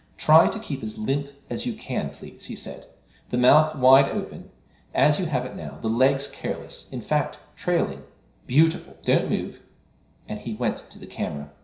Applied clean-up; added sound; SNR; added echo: none; none; none; reverberation time 0.5 s.